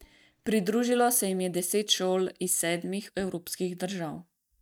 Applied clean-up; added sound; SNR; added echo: neural mask model DeepFilterNet 3.